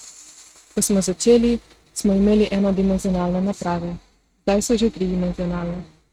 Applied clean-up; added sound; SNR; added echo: neural mask model RNNoise.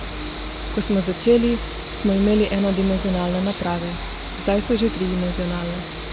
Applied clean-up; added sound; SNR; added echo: none; Train; 5 dB; none.